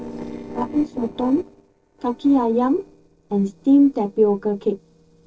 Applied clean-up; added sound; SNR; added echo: neural separator model SepFormer DNS4.